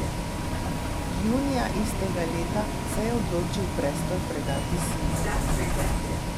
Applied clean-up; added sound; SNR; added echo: none; Bus; -4 dB; none.